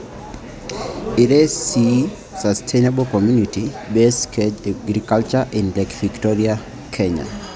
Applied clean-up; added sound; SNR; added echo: none; none; none; none.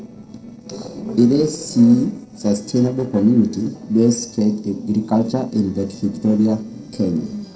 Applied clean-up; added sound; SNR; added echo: neural separator model SepFormer DNS4.